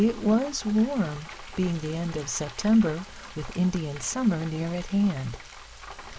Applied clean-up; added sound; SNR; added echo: none; Frying (food); 18 dB; none.